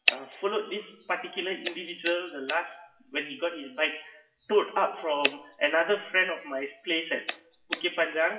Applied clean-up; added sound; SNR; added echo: classical method WPE with log-MMSE.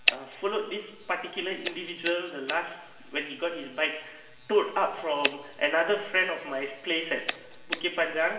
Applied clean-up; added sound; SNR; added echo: none; Scissors; 8 dB; reverberation time 1.2 s.